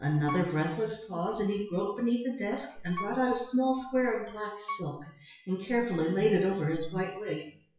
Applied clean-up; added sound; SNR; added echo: classical method WPE with log-MMSE.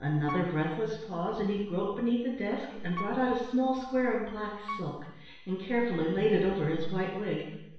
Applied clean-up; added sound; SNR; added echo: none; Piano; 16 dB; reverberation time 0.9 s.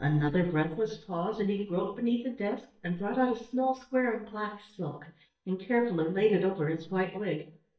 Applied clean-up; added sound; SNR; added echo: neural mask model DeepFilterNet 3.